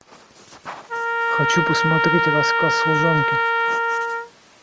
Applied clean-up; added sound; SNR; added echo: none; Trumpet; -5 dB; none.